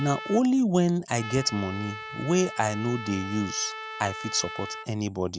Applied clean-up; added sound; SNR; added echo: none; Trumpet; 12 dB; none.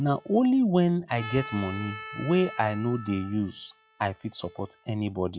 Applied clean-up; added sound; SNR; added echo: classical method log-MMSE.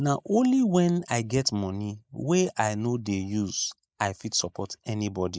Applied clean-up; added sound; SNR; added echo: neural mask model Resemble Enhance denoiser.